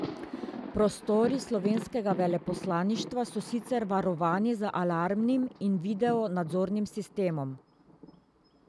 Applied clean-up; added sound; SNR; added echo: none; Thunder; 12 dB; none.